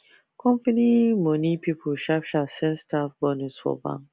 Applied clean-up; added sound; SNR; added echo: none; none; none; none.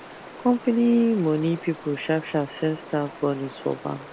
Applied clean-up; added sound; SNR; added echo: none; Stream; 17 dB; none.